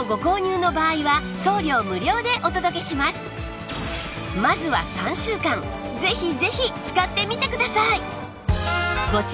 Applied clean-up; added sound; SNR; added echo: none; none; none; none.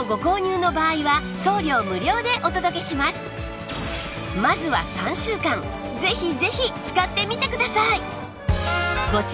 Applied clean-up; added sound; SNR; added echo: none; Wind instrument, woodwind instrument; 19 dB; none.